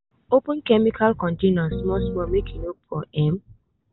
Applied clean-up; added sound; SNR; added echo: none; Piano; 5 dB; none.